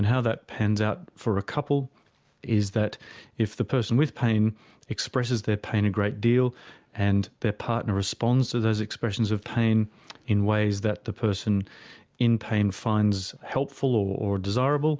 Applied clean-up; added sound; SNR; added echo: none; none; none; none.